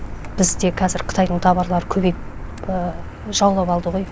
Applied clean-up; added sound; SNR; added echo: none; Car; 9 dB; none.